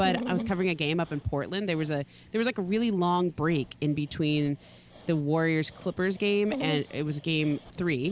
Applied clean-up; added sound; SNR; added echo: none; Dog; 13 dB; none.